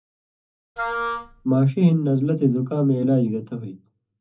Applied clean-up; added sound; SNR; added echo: none; Wind instrument, woodwind instrument; 6 dB; reverberation time 0.3 s.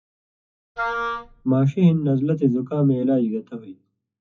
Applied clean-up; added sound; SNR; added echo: classical method WPE with log-MMSE.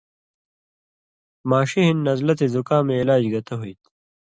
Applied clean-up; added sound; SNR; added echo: none; none; none; none.